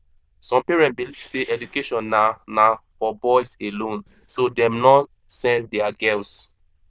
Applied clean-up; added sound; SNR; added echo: neural diffusion model UNIVERSE++.